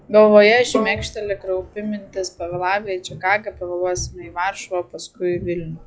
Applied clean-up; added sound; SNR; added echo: classical method log-MMSE.